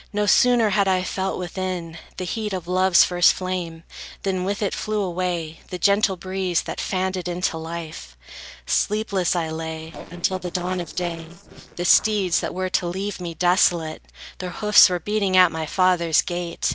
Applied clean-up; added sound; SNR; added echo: neural separator model SepFormer DNS4.